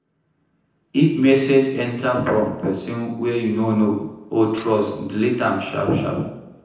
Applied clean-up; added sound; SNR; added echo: neural separator model SepFormer DNS4.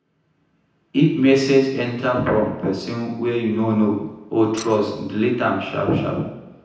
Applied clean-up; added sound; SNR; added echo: none; Shatter; 20 dB; reverberation time 0.9 s.